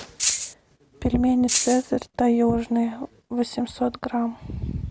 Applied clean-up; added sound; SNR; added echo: none; Rattle (instrument); 0 dB; none.